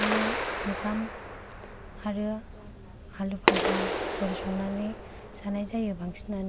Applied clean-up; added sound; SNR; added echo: none; Clapping; -1 dB; none.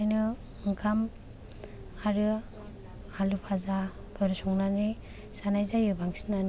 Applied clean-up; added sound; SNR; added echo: none; none; none; none.